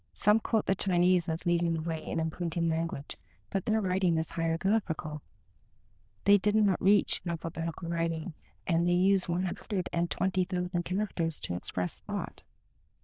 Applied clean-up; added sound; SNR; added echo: neural diffusion model UNIVERSE++.